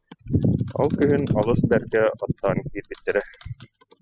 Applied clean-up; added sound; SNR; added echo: classical method spectral subtraction.